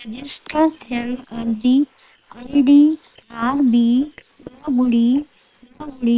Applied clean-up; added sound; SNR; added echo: neural separator model SepFormer WHAM!.